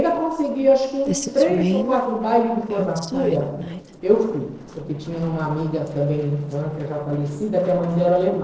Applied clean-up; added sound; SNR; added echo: neural separator model SepFormer DNS4.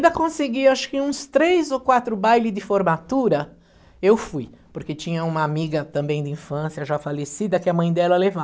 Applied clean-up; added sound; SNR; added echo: none; none; none; none.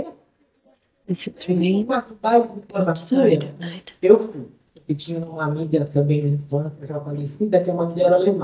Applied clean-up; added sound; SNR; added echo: neural mask model DeepFilterNet 3.